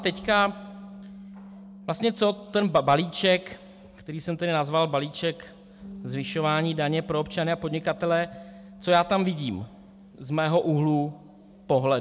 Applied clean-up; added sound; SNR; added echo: none; Bass guitar; 19 dB; none.